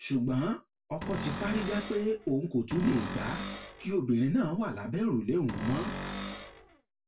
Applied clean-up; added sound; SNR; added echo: none; Cupboard open or close; 7 dB; reverberation time 0.1 s.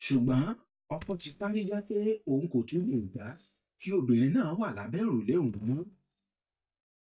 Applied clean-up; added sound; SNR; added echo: neural mask model DeepFilterNet 3.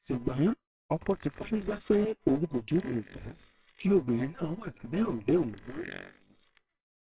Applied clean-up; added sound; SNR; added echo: neural separator model SepFormer WHAMR!.